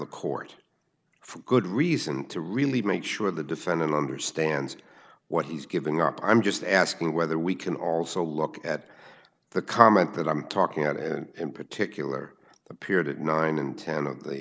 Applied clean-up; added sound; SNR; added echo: none; none; none; none.